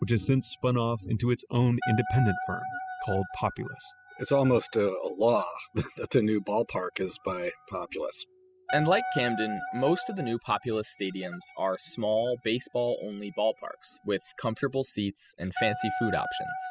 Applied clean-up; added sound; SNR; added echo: classical method spectral subtraction.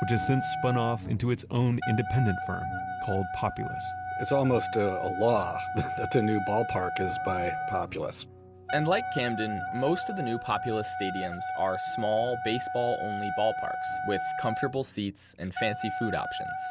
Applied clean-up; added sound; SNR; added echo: none; Wind instrument, woodwind instrument; 4 dB; none.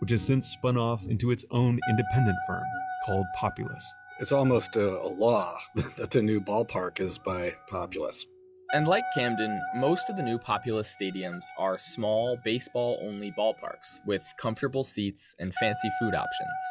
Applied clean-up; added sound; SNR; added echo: classical method log-MMSE.